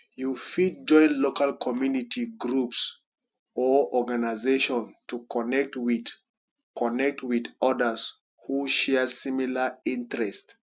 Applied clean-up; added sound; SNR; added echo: none; none; none; none.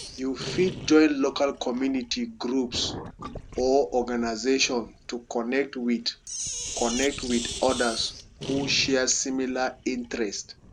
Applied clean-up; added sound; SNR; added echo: none; Sink (filling or washing); 12 dB; none.